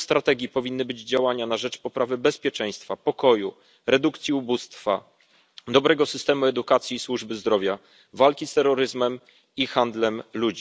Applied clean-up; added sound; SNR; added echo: none; none; none; none.